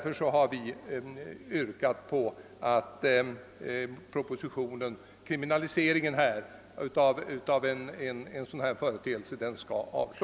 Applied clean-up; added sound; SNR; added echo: none; none; none; none.